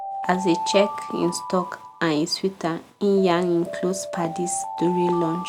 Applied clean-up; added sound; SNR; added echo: none; Alarm; 8 dB; none.